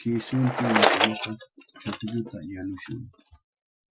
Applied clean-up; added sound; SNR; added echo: classical method Wiener filter.